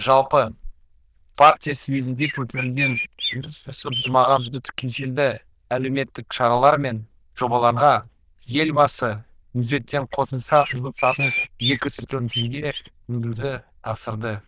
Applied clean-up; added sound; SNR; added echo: neural diffusion model UNIVERSE++.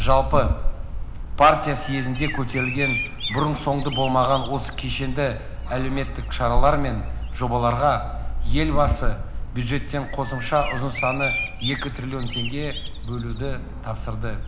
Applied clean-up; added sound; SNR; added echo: none; Bird vocalization, bird call, bird song; 1 dB; none.